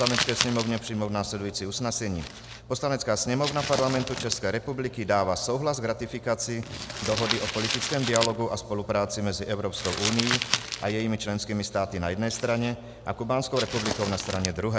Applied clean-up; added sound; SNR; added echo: none; Crumpling, crinkling; 6 dB; none.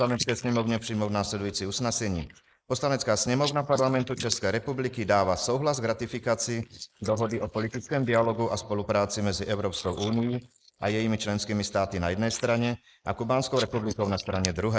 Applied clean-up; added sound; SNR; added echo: neural mask model Resemble Enhance denoiser.